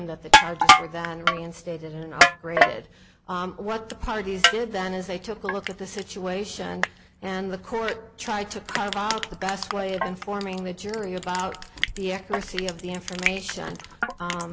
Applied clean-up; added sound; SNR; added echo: none; Crushing; -4 dB; none.